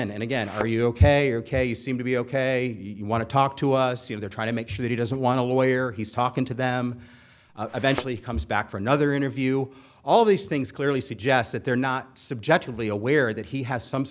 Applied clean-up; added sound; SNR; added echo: none; Thump, thud; 13 dB; none.